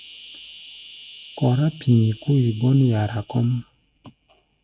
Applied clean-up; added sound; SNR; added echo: neural mask model RNNoise.